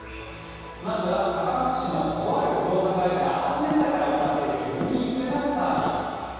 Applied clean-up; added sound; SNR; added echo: none; Tap; 12 dB; reverberation time 2.2 s.